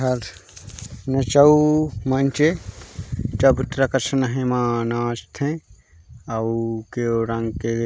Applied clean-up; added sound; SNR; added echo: none; none; none; none.